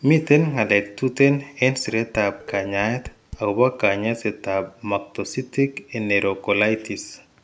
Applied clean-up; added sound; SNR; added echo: none; Dishes, pots, and pans; 19 dB; none.